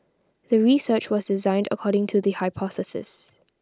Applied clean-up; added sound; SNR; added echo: none; none; none; none.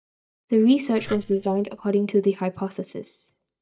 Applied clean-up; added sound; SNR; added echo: neural mask model DeepFilterNet 3.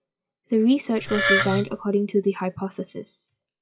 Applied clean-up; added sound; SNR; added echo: classical method WPE with log-MMSE.